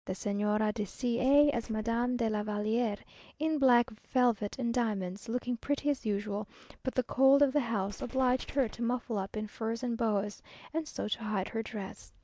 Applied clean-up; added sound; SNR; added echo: neural mask model DeepFilterNet 3.